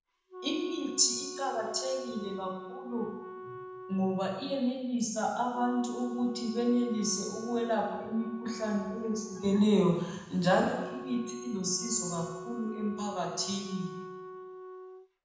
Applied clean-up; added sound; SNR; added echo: none; Wind instrument, woodwind instrument; 12 dB; reverberation time 1.0 s.